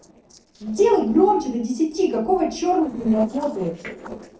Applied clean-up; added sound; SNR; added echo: neural separator model SepFormer DNS4.